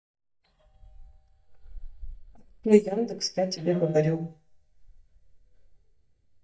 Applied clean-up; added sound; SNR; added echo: neural mask model DeepFilterNet 3.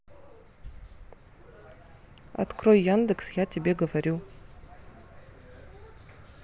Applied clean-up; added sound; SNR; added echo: none; none; none; none.